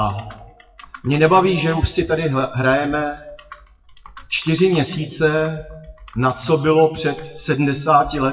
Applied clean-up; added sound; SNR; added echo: classical method WPE with log-MMSE.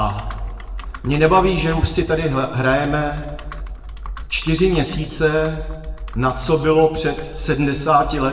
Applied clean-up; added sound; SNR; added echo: none; Computer keyboard; 10 dB; reverberation time 1.1 s.